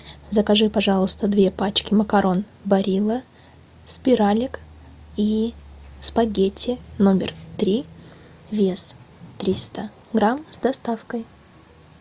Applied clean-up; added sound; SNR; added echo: none; none; none; none.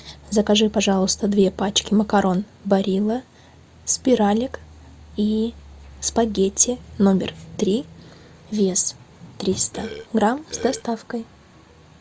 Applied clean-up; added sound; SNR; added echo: none; Burping, eructation; 12 dB; none.